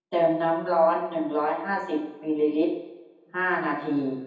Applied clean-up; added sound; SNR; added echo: none; none; none; reverberation time 0.9 s.